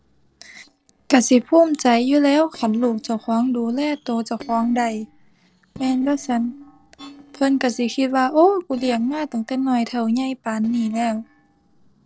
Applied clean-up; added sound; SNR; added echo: neural separator model SepFormer DNS4.